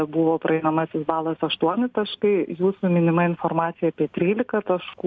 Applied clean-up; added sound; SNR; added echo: none; none; none; none.